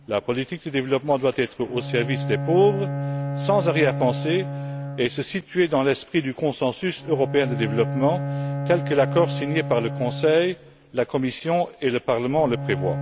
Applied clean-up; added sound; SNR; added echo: none; Bowed string instrument; 7 dB; none.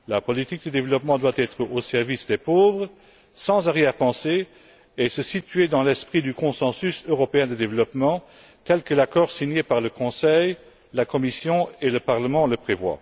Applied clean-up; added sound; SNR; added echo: none; none; none; none.